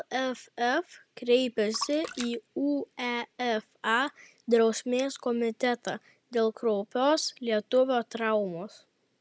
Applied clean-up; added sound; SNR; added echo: none; Splash, splatter; 16 dB; none.